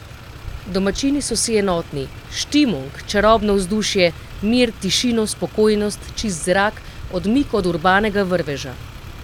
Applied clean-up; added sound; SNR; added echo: none; Motor vehicle (road); 14 dB; none.